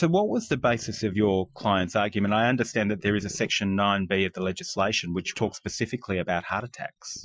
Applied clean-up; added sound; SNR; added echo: classical method Wiener filter.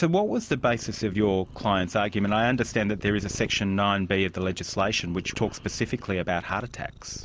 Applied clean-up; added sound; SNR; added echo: none; Purr; 17 dB; none.